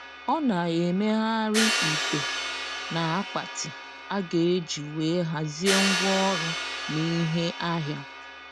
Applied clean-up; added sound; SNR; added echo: none; Crash cymbal; 4 dB; none.